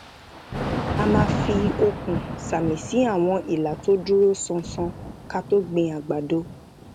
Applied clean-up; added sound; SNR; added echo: none; Thunder / Rain; 5 dB; none.